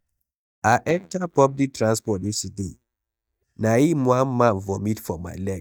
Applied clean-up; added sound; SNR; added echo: neural mask model DeepFilterNet 3.